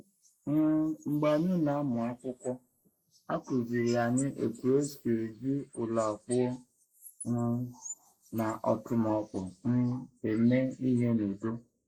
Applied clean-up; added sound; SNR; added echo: neural mask model Resemble Enhance denoiser.